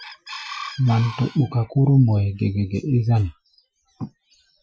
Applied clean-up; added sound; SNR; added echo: classical method Wiener filter.